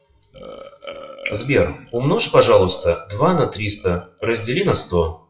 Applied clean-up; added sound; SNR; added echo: classical method WPE with log-MMSE.